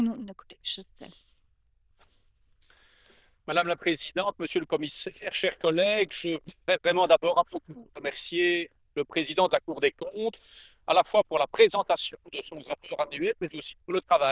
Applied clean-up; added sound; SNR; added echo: neural diffusion model UNIVERSE++.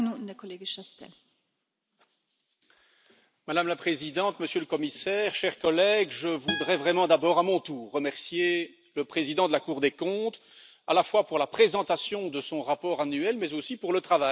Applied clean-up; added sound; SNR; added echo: none; Acoustic guitar; 10 dB; none.